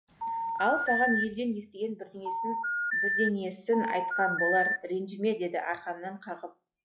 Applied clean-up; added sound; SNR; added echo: classical method log-MMSE.